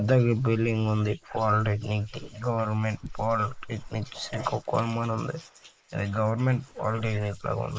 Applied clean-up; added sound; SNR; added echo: neural mask model Resemble Enhance denoiser.